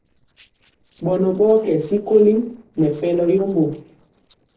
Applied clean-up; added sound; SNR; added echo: neural separator model SepFormer DNS4.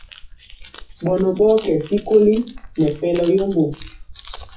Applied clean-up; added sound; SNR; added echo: classical method WPE with log-MMSE.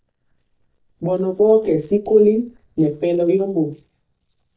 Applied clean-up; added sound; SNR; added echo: neural mask model DeepFilterNet 3.